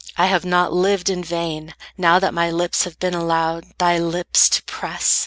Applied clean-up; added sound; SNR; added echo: none; none; none; none.